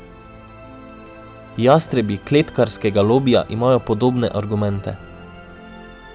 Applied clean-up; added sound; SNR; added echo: none; Musical instrument; 19 dB; none.